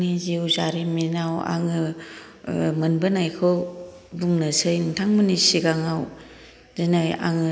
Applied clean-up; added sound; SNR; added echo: none; none; none; none.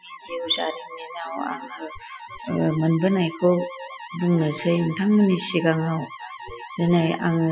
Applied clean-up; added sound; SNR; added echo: classical method Wiener filter.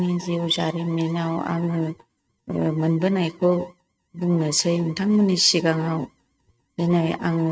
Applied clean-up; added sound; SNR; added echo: neural mask model RNNoise.